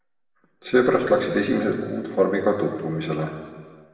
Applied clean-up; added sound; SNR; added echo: none; none; none; reverberation time 1.5 s.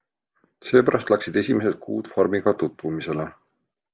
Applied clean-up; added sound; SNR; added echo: none; none; none; none.